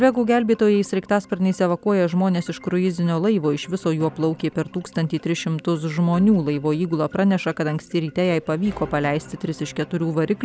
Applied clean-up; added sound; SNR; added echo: none; none; none; none.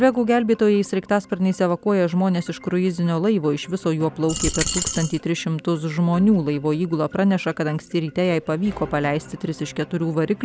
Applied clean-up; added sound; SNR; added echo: none; Coin (dropping); 5 dB; none.